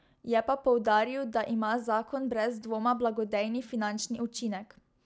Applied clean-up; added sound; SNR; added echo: none; none; none; none.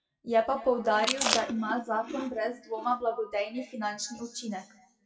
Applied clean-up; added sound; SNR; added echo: classical method WPE with log-MMSE.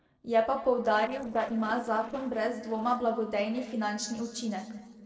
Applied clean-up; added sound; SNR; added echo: neural separator model SepFormer DNS4.